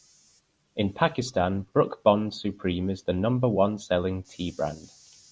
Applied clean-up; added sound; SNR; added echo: none; none; none; none.